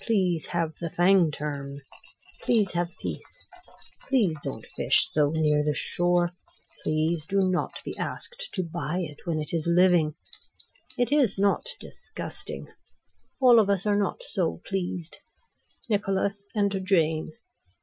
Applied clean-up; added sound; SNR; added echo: classical method Wiener filter.